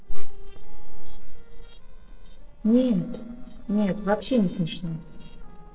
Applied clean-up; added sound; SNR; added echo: neural separator model SepFormer DNS4.